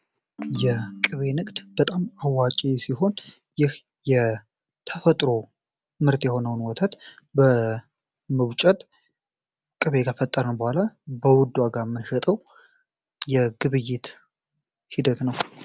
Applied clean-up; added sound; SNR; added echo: none; Ringtone; 15 dB; none.